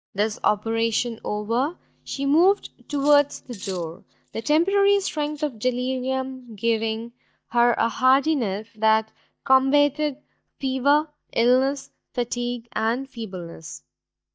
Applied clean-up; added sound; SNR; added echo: neural mask model DeepFilterNet 3.